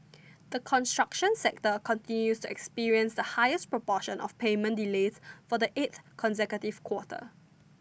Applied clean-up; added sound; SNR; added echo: none; none; none; none.